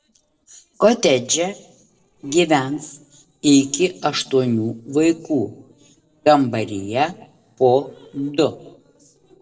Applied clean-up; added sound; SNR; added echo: neural separator model SepFormer DNS4.